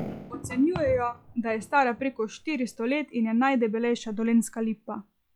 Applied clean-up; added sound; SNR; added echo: classical method log-MMSE.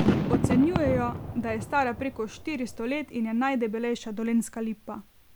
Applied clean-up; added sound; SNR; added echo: none; Fireworks; 3 dB; none.